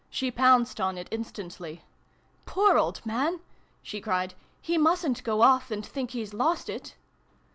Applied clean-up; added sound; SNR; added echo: none; none; none; none.